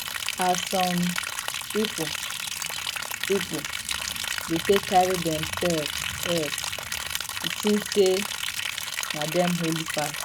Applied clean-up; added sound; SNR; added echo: none; Liquid; 3 dB; none.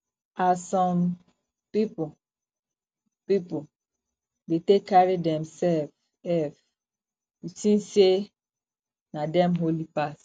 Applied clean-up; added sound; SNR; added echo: none; none; none; none.